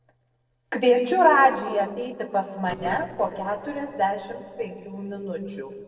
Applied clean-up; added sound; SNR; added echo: neural separator model SepFormer DNS4.